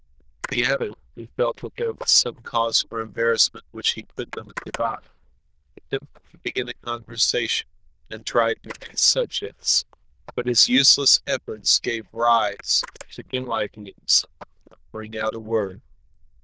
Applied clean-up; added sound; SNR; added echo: neural diffusion model UNIVERSE++.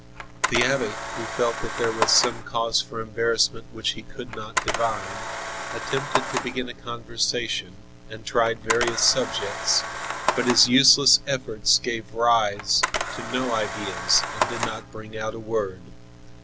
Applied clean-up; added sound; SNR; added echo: none; Camera; 6 dB; none.